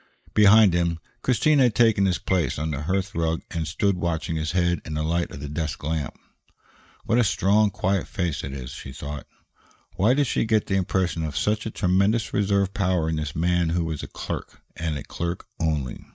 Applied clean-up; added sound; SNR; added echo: neural mask model DeepFilterNet 3.